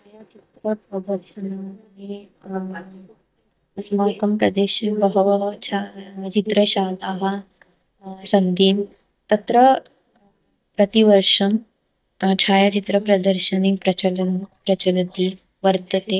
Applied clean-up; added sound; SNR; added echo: neural mask model DeepFilterNet 3.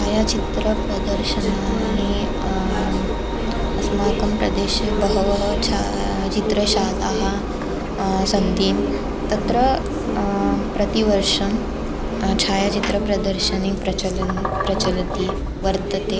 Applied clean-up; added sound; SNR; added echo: none; Engine; 1 dB; none.